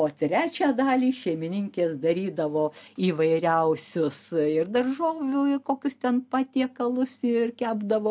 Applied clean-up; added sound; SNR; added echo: none; none; none; none.